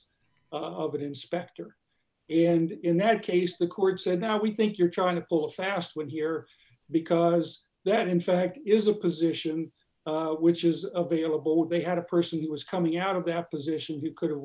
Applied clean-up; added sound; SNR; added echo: none; none; none; none.